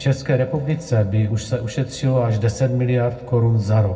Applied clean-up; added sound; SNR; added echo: none; none; none; reverberation time 0.3 s.